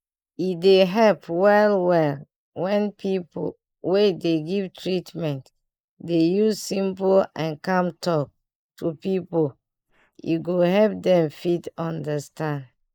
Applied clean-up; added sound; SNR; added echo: neural mask model Resemble Enhance denoiser.